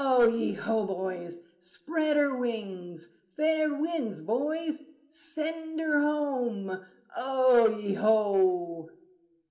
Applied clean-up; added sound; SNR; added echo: none; none; none; reverberation time 0.7 s.